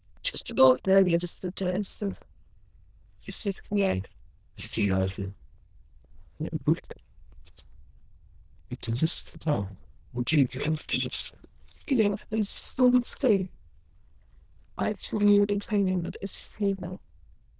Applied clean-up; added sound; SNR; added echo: neural diffusion model UNIVERSE++.